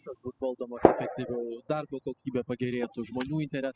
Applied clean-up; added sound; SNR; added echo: classical method spectral subtraction.